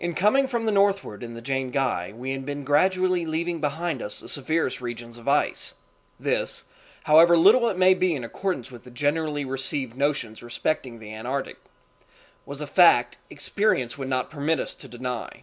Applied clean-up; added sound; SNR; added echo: none; none; none; none.